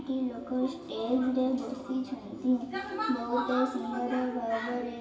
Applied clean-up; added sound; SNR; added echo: none; none; none; reverberation time 1.0 s.